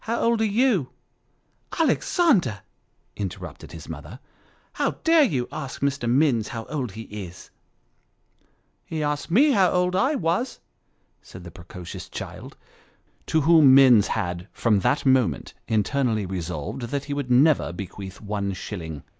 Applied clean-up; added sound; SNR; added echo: none; none; none; none.